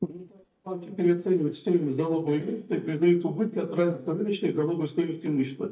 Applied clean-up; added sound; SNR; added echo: neural mask model DeepFilterNet 3.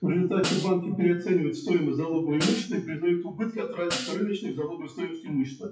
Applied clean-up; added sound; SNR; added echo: classical method WPE with log-MMSE.